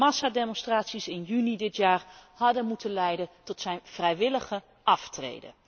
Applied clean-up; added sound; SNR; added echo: none; none; none; none.